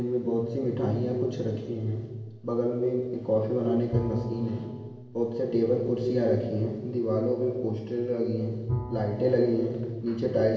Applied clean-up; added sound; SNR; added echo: none; Bowed string instrument; 13 dB; reverberation time 1.3 s.